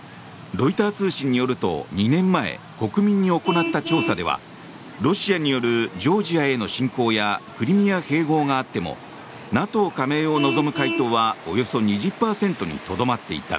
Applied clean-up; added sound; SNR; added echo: none; Vehicle horn, car horn, honking; 13 dB; none.